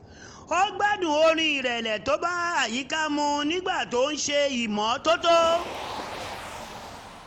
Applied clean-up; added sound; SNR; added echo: none; Motor vehicle (road); 16 dB; none.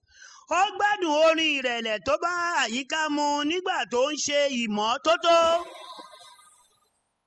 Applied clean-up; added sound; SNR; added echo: classical method spectral subtraction.